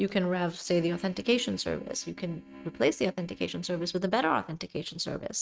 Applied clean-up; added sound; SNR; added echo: neural mask model RNNoise.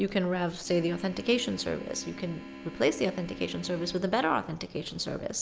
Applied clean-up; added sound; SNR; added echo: none; Organ; 14 dB; none.